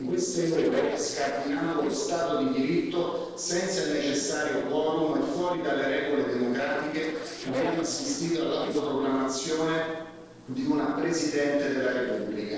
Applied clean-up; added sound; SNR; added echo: neural separator model SepFormer DNS4.